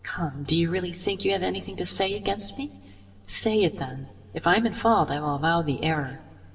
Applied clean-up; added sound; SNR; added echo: none; none; none; reverberation time 1.7 s.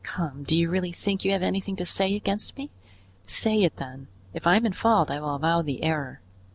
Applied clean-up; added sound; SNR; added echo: none; none; none; none.